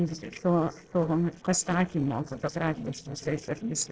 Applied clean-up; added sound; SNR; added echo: neural separator model SepFormer DNS4.